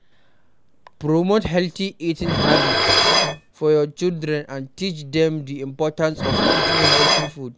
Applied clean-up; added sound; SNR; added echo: none; Dishes, pots, and pans; -1 dB; none.